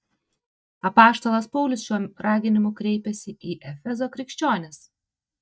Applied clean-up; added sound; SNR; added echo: neural mask model DeepFilterNet 3.